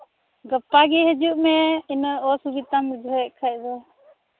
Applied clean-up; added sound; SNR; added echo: none; none; none; none.